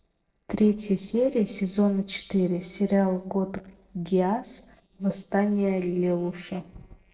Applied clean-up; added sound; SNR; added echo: neural separator model SepFormer DNS4.